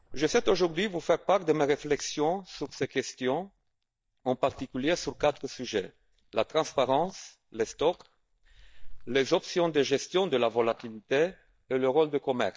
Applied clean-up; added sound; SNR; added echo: neural mask model DeepFilterNet 3.